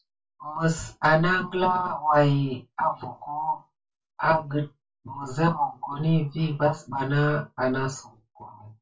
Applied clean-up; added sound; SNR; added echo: none; none; none; reverberation time 0.2 s.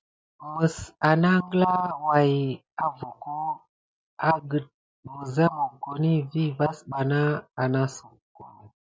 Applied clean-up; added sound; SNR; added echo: none; none; none; none.